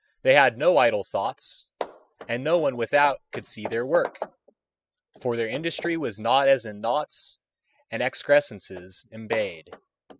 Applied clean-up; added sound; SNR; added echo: classical method spectral subtraction.